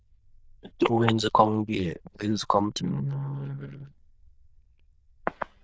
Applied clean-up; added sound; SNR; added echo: neural diffusion model UNIVERSE++.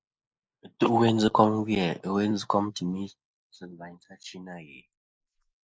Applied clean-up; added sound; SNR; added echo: neural mask model Resemble Enhance denoiser.